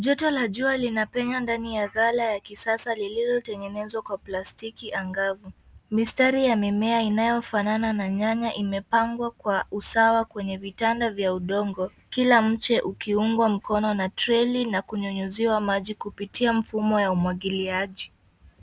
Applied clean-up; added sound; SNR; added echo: none; none; none; none.